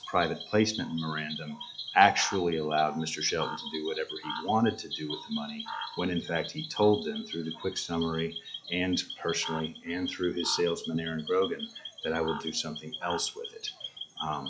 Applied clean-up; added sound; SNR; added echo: classical method log-MMSE.